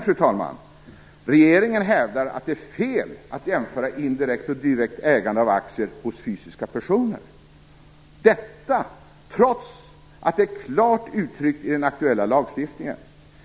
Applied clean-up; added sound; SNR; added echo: none; none; none; none.